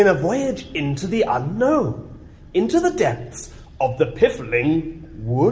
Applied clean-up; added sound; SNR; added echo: none; none; none; none.